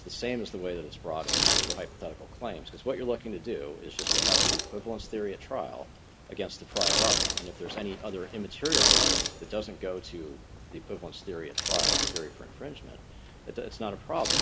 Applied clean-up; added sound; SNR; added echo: none; Bicycle; -5 dB; none.